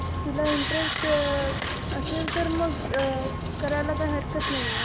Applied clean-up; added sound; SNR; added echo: none; Sawing; -1 dB; none.